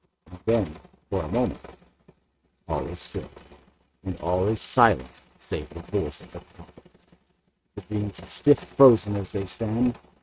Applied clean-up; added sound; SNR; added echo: neural mask model RNNoise.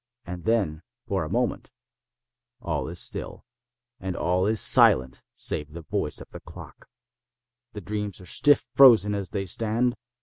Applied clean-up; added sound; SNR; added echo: none; none; none; none.